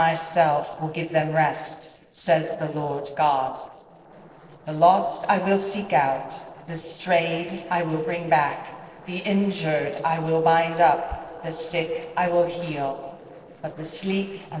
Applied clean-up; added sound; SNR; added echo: neural separator model SepFormer DNS4.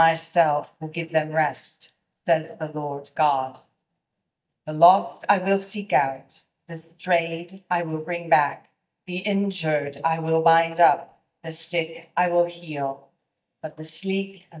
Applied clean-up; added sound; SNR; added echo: neural mask model DeepFilterNet 3.